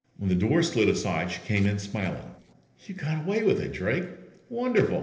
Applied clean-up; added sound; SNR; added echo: neural separator model SepFormer DNS4.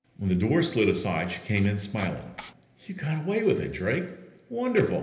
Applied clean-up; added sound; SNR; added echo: none; Domestic sounds, home sounds; 17 dB; reverberation time 0.8 s.